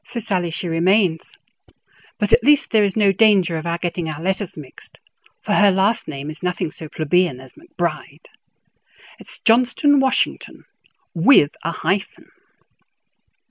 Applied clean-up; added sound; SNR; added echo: none; none; none; none.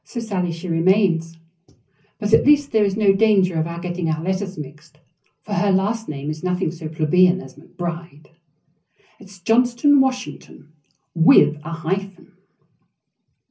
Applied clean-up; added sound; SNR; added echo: none; none; none; reverberation time 0.5 s.